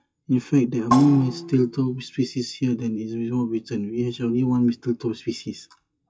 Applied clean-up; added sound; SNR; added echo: classical method WPE with log-MMSE.